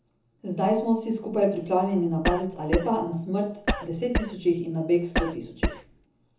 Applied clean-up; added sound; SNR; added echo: none; Cough; 3 dB; reverberation time 0.6 s.